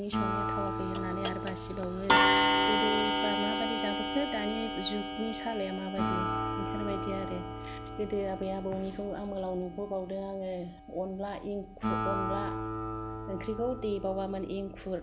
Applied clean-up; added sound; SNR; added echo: none; Clock + Acoustic guitar; -3 dB; none.